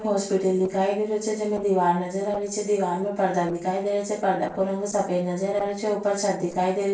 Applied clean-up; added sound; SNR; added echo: neural separator model SepFormer DNS4.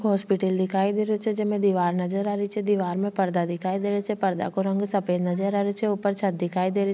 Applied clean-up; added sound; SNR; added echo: none; none; none; none.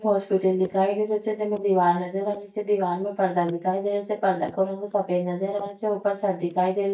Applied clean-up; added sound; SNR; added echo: neural mask model DeepFilterNet 3.